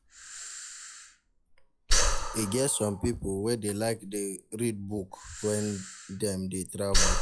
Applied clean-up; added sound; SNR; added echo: classical method log-MMSE.